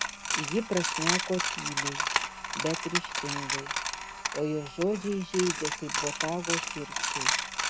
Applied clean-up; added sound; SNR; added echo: none; Coin (dropping); -1 dB; none.